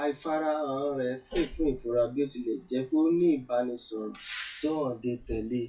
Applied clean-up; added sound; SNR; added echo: classical method WPE with log-MMSE.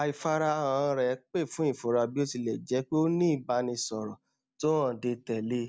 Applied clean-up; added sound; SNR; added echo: none; none; none; none.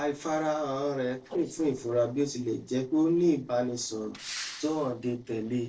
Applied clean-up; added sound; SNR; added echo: neural separator model SepFormer DNS4.